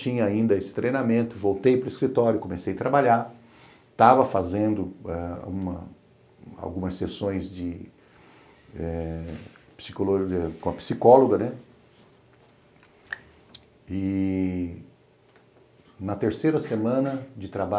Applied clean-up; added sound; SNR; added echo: none; Raindrop; 19 dB; none.